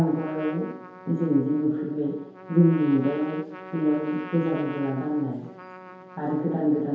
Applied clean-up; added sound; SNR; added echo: none; Trumpet; 16 dB; reverberation time 0.8 s.